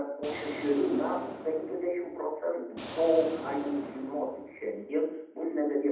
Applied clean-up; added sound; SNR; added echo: none; Explosion; 11 dB; reverberation time 0.8 s.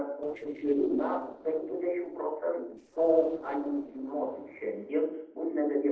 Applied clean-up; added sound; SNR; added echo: neural separator model SepFormer DNS4.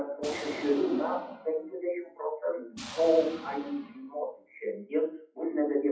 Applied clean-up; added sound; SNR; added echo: classical method WPE with log-MMSE.